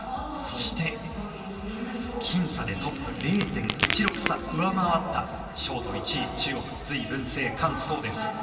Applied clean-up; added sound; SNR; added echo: none; Crack; 4 dB; reverberation time 2.4 s.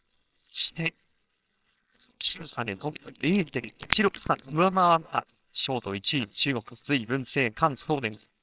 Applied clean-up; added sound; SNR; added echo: neural separator model SepFormer WHAMR!.